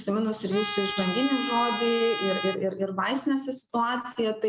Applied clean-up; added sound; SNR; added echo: none; Trumpet; 6 dB; none.